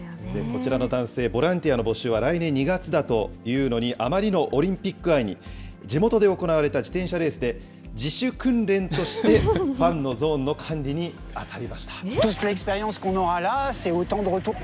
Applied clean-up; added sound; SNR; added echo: none; none; none; none.